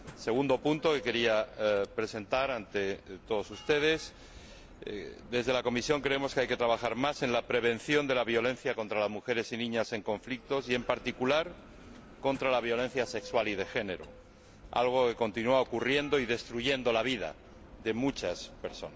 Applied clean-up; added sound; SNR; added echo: none; Bell; 20 dB; none.